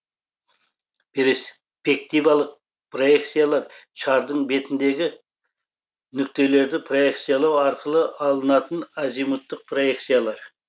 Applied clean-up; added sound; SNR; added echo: none; none; none; none.